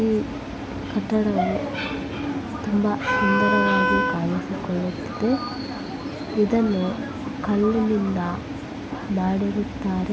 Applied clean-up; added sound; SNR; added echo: none; Wind instrument, woodwind instrument; -1 dB; none.